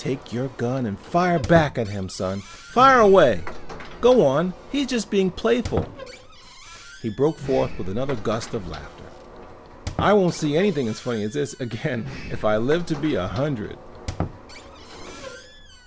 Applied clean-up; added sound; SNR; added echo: none; Squeak + Sliding door; 11 dB; none.